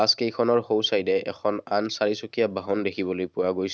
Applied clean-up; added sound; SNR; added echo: none; none; none; none.